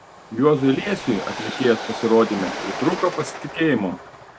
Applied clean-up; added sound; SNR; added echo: none; Train; 11 dB; none.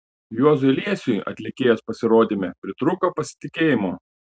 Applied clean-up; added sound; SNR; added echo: none; none; none; none.